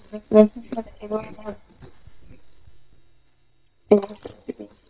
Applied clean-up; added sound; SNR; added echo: neural mask model DeepFilterNet 3.